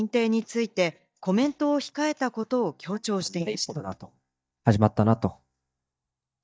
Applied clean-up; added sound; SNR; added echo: neural mask model DeepFilterNet 3.